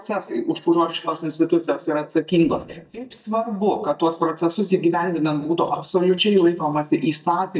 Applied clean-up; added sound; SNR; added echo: neural mask model DeepFilterNet 3.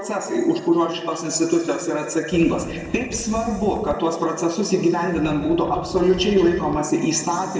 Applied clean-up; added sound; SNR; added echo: none; Wind; 14 dB; reverberation time 1.5 s.